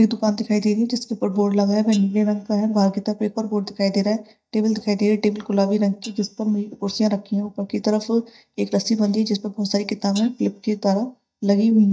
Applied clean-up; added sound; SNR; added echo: neural mask model DeepFilterNet 3.